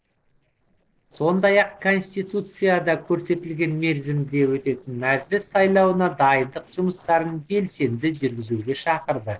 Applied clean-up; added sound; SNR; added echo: neural separator model SepFormer DNS4.